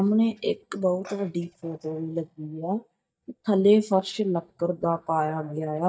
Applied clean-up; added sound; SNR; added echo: neural mask model DeepFilterNet 3.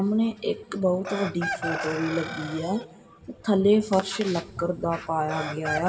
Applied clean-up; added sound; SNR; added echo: none; Chicken, rooster; 10 dB; reverberation time 1.7 s.